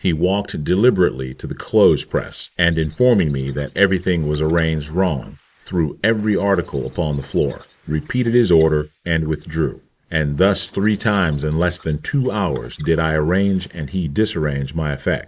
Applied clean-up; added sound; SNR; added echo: neural mask model Resemble Enhance denoiser.